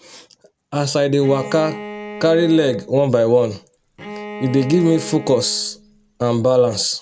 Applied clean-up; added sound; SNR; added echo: none; Bowed string instrument; 15 dB; none.